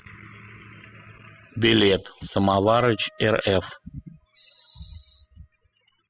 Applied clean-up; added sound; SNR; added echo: classical method spectral subtraction.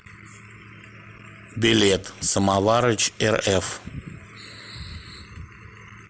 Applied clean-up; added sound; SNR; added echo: none; none; none; none.